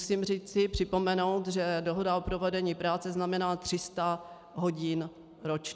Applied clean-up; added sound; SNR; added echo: none; none; none; none.